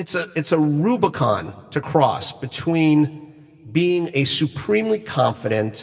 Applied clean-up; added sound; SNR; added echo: none; none; none; reverberation time 1.6 s.